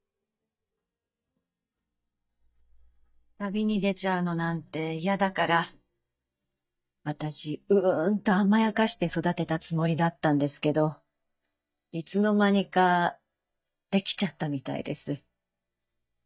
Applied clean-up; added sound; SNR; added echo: neural mask model DeepFilterNet 3.